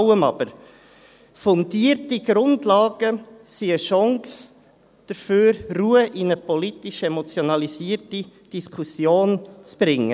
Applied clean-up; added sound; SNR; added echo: none; none; none; none.